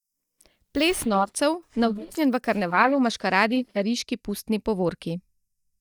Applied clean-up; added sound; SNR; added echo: neural mask model DeepFilterNet 3.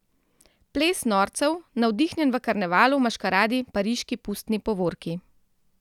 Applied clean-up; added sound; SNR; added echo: none; none; none; none.